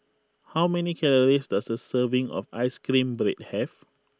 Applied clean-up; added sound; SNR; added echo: none; none; none; none.